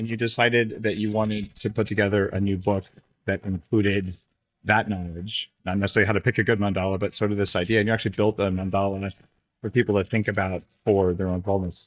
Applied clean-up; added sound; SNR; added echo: neural mask model DeepFilterNet 3.